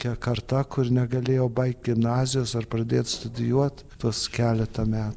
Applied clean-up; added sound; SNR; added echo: none; none; none; none.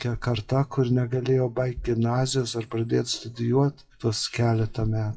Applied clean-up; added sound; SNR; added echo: classical method WPE with log-MMSE.